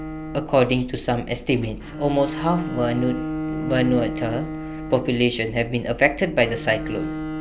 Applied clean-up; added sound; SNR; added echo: none; Bowed string instrument; 8 dB; none.